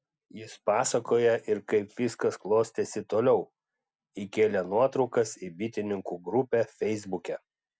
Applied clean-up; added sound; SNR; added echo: none; none; none; none.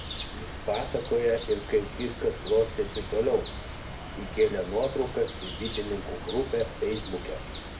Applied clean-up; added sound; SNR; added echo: none; Bird; 4 dB; reverberation time 0.3 s.